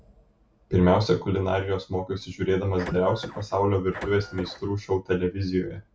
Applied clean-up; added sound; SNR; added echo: none; Printer; 13 dB; none.